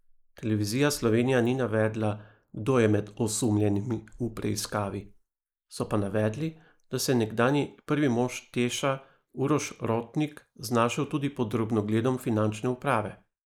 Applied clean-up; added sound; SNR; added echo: neural mask model Resemble Enhance denoiser.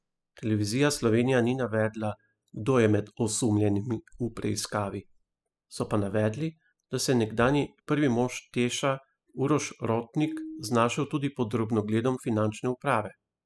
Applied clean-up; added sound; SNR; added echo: classical method spectral subtraction.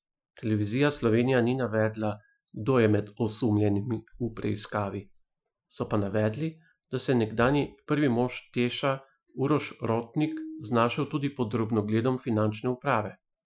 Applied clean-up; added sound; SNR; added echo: classical method Wiener filter.